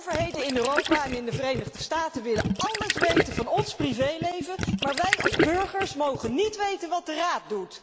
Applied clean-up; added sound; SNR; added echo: neural mask model Resemble Enhance denoiser.